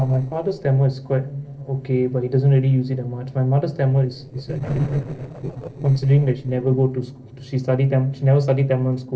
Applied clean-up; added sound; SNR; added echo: neural separator model SepFormer DNS4.